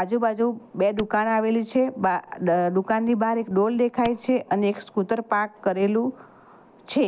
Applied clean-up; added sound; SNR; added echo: none; Clapping; 16 dB; none.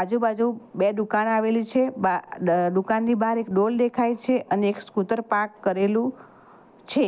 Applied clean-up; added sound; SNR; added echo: none; none; none; none.